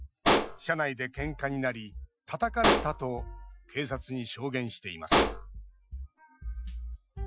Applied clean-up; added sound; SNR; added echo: classical method Wiener filter.